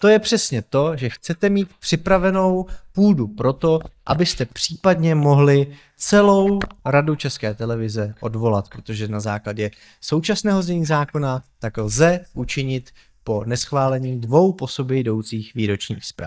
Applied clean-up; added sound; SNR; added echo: neural mask model DeepFilterNet 3.